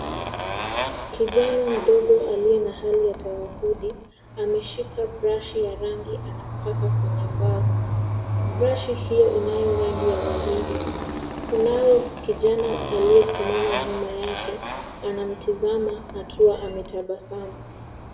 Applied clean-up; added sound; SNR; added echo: none; Motorcycle; 5 dB; reverberation time 0.6 s.